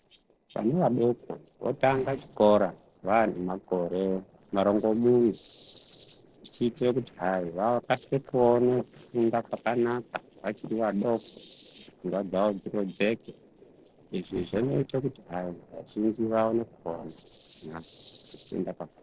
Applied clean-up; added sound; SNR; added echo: neural separator model SepFormer DNS4.